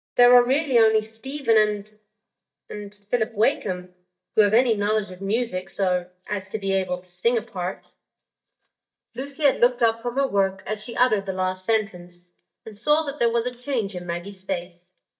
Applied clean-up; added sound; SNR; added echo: neural mask model DeepFilterNet 3.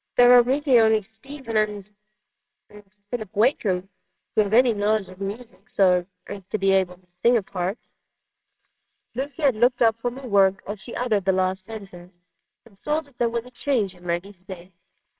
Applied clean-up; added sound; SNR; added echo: neural separator model SepFormer WHAMR!.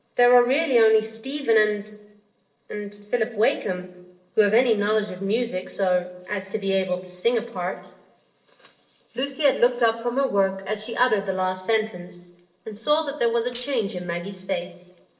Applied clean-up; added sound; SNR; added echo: neural separator model SepFormer DNS4.